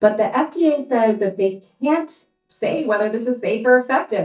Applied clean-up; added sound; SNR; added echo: neural mask model DeepFilterNet 3.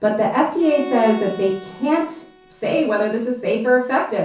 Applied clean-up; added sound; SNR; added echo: none; Bowed string instrument; 16 dB; reverberation time 0.6 s.